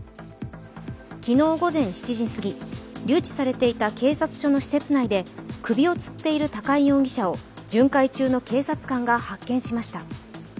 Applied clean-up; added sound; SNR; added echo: none; none; none; none.